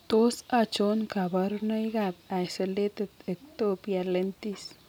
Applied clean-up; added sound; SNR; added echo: none; none; none; none.